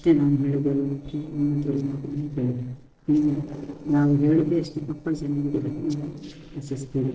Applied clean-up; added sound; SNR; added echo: neural separator model SepFormer DNS4.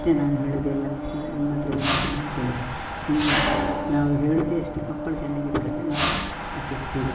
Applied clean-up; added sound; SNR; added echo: none; Mechanisms; 2 dB; reverberation time 0.8 s.